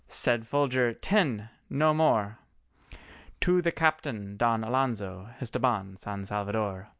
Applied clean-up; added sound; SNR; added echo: none; none; none; none.